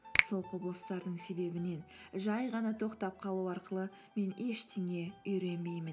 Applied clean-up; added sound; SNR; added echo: none; Finger snapping; 1 dB; none.